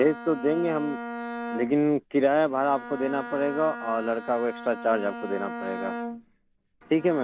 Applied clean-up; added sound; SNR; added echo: none; Bowed string instrument; 11 dB; none.